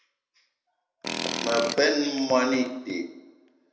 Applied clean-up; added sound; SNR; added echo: none; Tools; 5 dB; reverberation time 0.7 s.